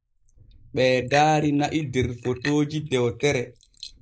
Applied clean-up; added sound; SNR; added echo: neural mask model Resemble Enhance denoiser.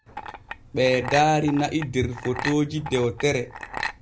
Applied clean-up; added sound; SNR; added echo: none; Chink, clink; 11 dB; none.